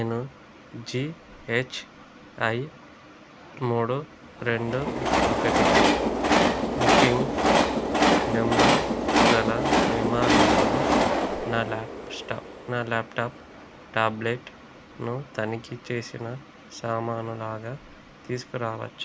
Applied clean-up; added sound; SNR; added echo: none; Train; -5 dB; none.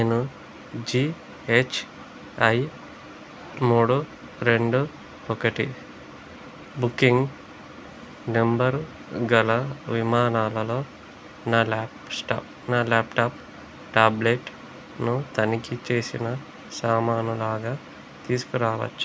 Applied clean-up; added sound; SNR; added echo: none; none; none; none.